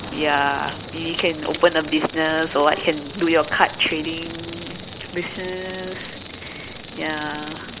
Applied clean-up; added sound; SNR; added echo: none; Insect; 12 dB; none.